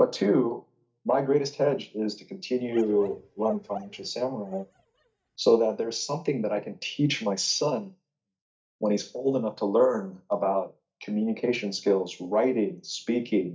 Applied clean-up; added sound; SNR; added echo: neural mask model DeepFilterNet 3.